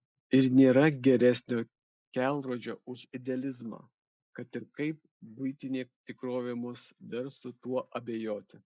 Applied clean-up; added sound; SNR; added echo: neural mask model Resemble Enhance denoiser.